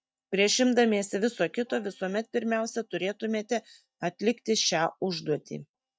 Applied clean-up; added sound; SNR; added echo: neural mask model DeepFilterNet 3.